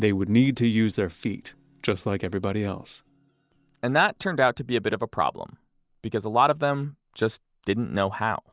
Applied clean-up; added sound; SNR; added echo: none; none; none; none.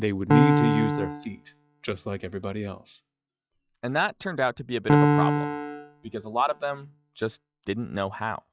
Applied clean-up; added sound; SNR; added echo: classical method log-MMSE.